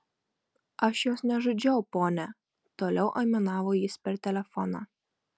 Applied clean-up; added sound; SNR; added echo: none; none; none; none.